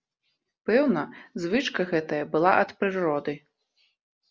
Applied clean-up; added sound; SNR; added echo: none; none; none; none.